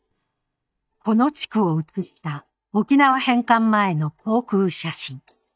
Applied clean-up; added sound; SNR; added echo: neural mask model DeepFilterNet 3.